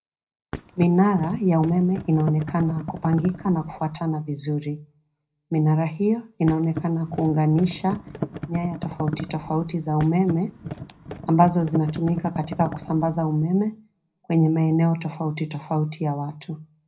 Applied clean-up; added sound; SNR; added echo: none; Thump, thud; 11 dB; reverberation time 0.3 s.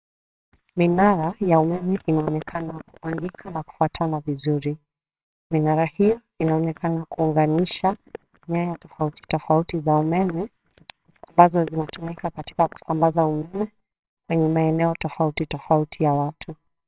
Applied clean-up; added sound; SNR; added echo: neural separator model SepFormer WHAMR!.